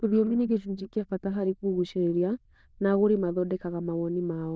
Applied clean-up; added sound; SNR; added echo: neural diffusion model UNIVERSE++.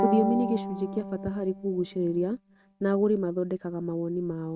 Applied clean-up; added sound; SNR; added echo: neural mask model RNNoise.